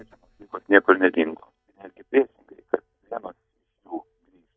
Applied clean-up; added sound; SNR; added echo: neural mask model DeepFilterNet 3.